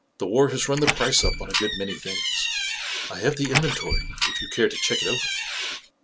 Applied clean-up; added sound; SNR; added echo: none; Door; 1 dB; none.